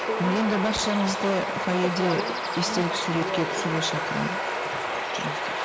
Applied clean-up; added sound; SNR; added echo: none; Bird vocalization, bird call, bird song; 1 dB; none.